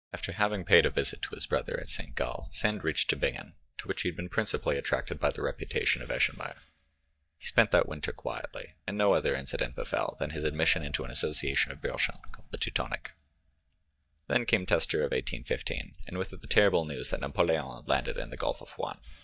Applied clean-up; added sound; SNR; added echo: neural mask model DeepFilterNet 3.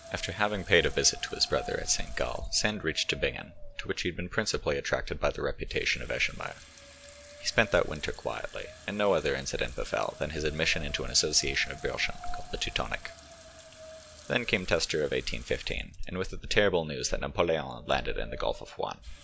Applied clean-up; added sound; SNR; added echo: none; Sink (filling or washing) / Water tap, faucet + Wind; 18 dB; none.